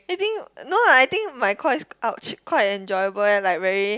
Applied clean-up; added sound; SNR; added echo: none; none; none; none.